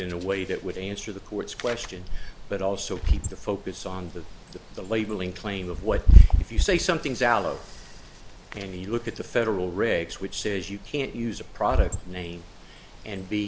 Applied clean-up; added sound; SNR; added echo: none; Wind / Bird; -3 dB; none.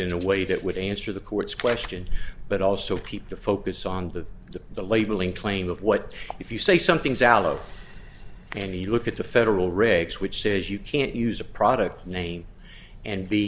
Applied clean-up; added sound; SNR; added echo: none; none; none; none.